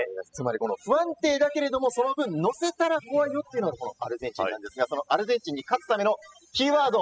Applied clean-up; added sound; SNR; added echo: classical method spectral subtraction.